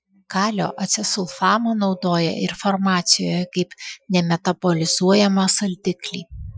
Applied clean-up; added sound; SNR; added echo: classical method Wiener filter.